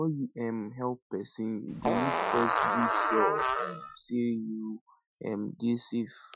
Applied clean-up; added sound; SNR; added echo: classical method Wiener filter.